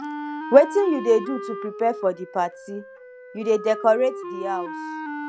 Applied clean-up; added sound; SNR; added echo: none; Wind instrument, woodwind instrument; 10 dB; none.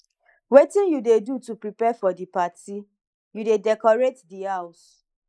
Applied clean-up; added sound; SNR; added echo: neural mask model Resemble Enhance denoiser.